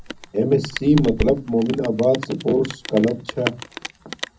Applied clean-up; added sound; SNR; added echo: none; Rain; 11 dB; reverberation time 0.4 s.